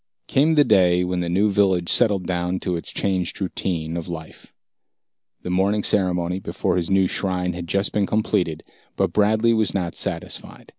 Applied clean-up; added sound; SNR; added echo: none; none; none; none.